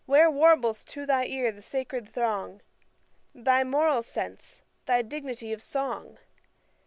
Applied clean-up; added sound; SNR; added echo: none; none; none; none.